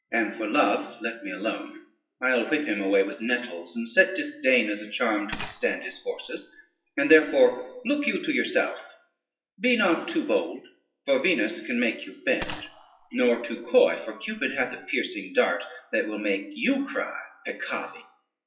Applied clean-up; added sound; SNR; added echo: classical method WPE with log-MMSE.